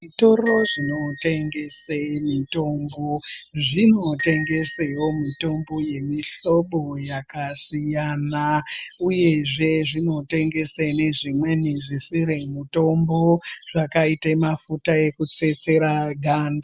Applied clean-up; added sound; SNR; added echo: none; Glockenspiel; 14 dB; none.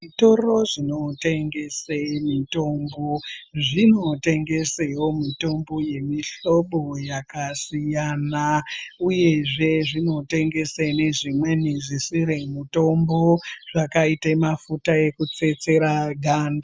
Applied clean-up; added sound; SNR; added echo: none; none; none; none.